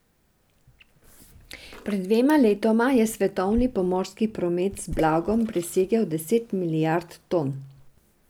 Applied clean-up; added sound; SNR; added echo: none; Water / Splash, splatter; 19 dB; none.